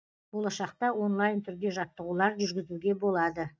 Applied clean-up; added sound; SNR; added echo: neural mask model DeepFilterNet 3.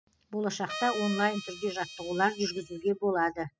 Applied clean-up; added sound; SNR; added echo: classical method spectral subtraction.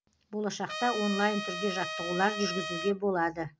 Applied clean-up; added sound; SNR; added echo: none; Trumpet; 6 dB; none.